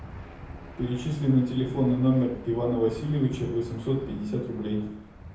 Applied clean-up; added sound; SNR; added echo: none; Engine / Aircraft; 16 dB; reverberation time 0.7 s.